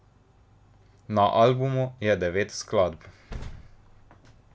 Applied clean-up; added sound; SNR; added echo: none; none; none; none.